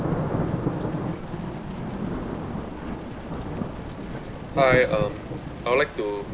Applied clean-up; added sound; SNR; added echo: none; Thunder / Rain; 1 dB; none.